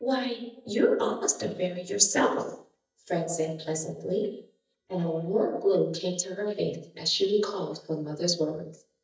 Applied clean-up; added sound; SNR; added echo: neural mask model DeepFilterNet 3.